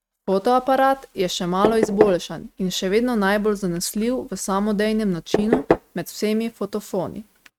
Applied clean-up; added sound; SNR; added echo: neural mask model RNNoise.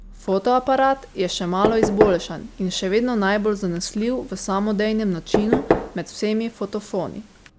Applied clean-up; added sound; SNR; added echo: none; Knock / Wood; 5 dB; none.